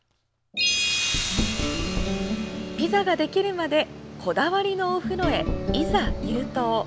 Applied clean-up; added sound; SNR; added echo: none; Knock; 9 dB; none.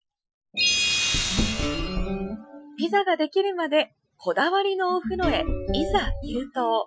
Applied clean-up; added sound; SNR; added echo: classical method Wiener filter.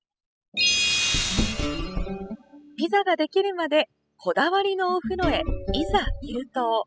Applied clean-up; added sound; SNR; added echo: classical method spectral subtraction.